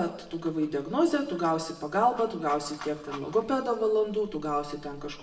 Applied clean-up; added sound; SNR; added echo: none; none; none; reverberation time 0.9 s.